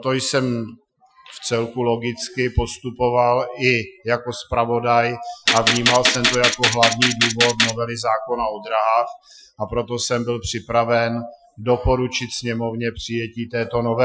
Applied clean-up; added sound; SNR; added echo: classical method Wiener filter.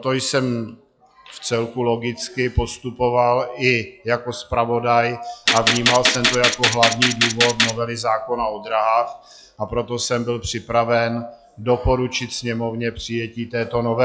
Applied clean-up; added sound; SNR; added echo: classical method log-MMSE.